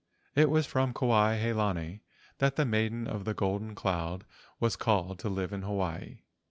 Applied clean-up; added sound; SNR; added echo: none; none; none; none.